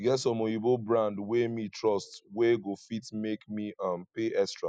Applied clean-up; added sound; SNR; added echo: none; none; none; none.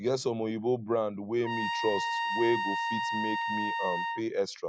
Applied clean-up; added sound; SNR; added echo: none; Trumpet; 1 dB; none.